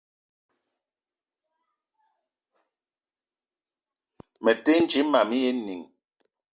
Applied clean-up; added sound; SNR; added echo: none; none; none; none.